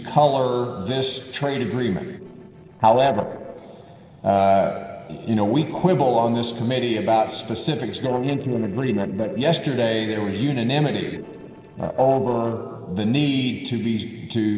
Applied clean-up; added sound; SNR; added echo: neural separator model SepFormer DNS4.